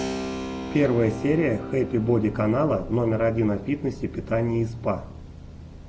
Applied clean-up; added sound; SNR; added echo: none; Keyboard (musical); 11 dB; none.